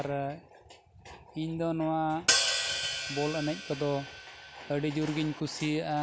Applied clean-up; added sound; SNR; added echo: none; Hi-hat; 0 dB; none.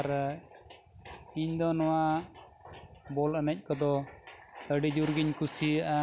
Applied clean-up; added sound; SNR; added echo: none; none; none; none.